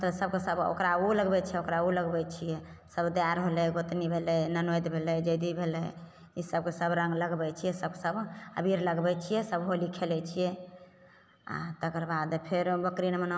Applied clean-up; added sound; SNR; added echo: none; none; none; none.